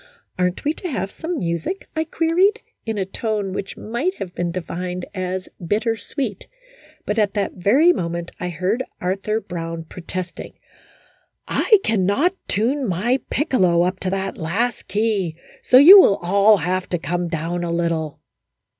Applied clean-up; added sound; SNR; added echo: none; none; none; none.